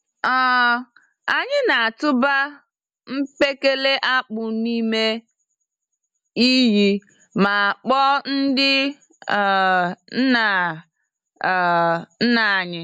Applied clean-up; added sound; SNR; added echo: none; none; none; none.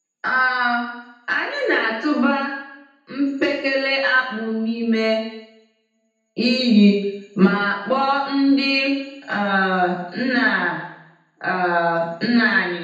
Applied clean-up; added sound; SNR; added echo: none; none; none; reverberation time 0.8 s.